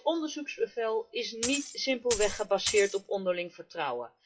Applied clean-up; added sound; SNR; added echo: classical method WPE with log-MMSE.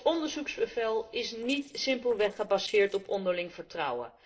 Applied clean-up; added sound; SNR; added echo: neural separator model SepFormer DNS4.